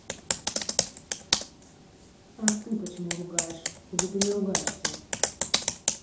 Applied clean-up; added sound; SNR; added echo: none; Computer keyboard; -4 dB; reverberation time 2.8 s.